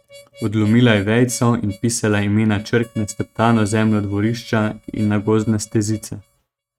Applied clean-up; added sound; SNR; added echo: neural mask model RNNoise.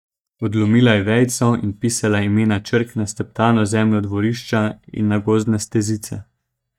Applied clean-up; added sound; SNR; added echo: neural mask model DeepFilterNet 3.